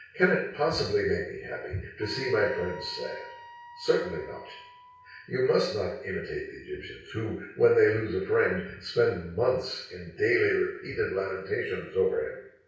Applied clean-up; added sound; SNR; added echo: none; Wind instrument, woodwind instrument; 19 dB; reverberation time 0.6 s.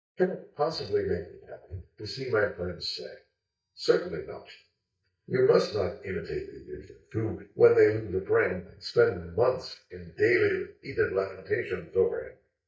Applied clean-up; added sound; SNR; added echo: neural mask model DeepFilterNet 3.